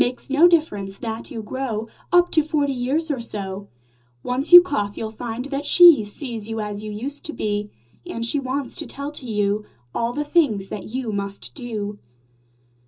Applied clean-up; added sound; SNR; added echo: none; none; none; reverberation time 0.2 s.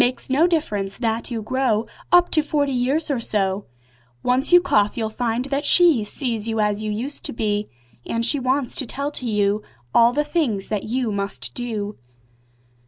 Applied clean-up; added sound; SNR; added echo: none; none; none; none.